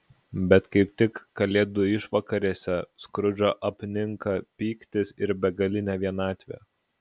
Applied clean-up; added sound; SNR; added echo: none; none; none; none.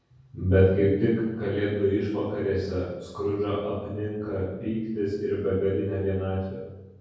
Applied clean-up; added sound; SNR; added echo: none; none; none; reverberation time 1.3 s.